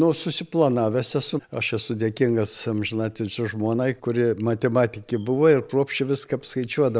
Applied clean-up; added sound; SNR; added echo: none; none; none; none.